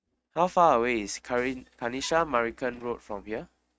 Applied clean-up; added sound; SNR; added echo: neural mask model RNNoise.